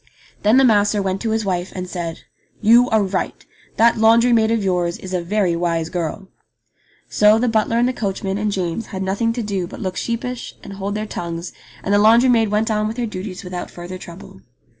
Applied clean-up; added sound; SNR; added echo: none; none; none; none.